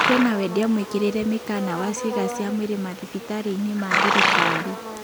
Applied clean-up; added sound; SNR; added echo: none; Livestock, farm animals, working animals; 1 dB; none.